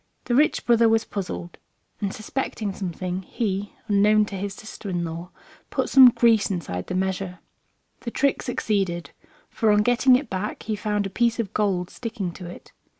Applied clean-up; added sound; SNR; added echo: none; none; none; none.